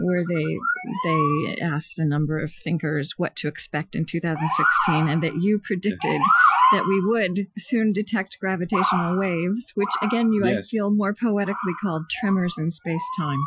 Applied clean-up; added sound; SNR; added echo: classical method Wiener filter.